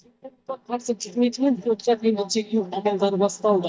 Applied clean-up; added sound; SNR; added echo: neural mask model DeepFilterNet 3.